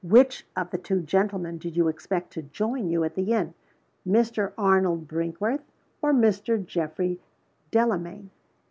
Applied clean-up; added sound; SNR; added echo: none; none; none; none.